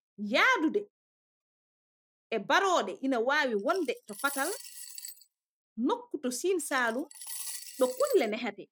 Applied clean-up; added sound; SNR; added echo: classical method spectral subtraction.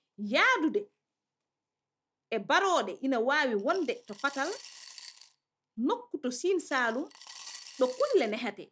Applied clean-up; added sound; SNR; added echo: none; Coin (dropping) / Glass; 12 dB; none.